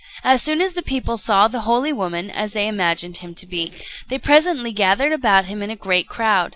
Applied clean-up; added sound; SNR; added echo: neural separator model SepFormer DNS4.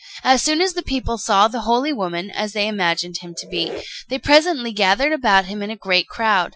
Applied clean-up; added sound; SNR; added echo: classical method Wiener filter.